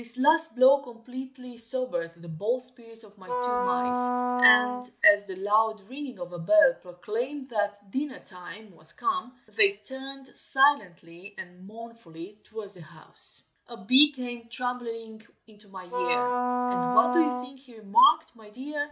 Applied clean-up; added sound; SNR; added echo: none; Wind instrument, woodwind instrument; 1 dB; none.